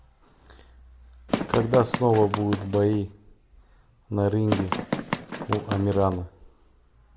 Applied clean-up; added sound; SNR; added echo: none; Run; 4 dB; none.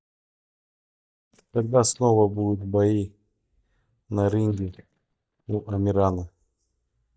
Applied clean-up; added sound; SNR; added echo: neural mask model DeepFilterNet 3.